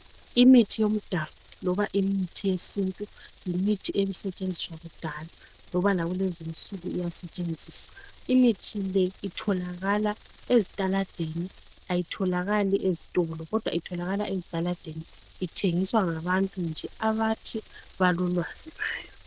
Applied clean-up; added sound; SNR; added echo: neural diffusion model UNIVERSE++.